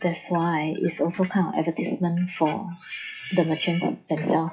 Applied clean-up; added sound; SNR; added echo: classical method WPE with log-MMSE.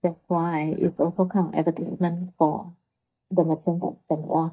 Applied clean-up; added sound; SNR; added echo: neural mask model DeepFilterNet 3.